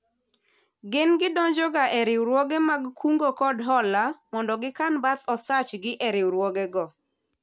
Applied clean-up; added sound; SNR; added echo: none; none; none; none.